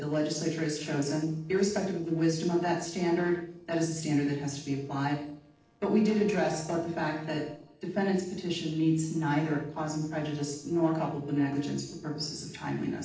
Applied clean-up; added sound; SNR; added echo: neural separator model SepFormer DNS4.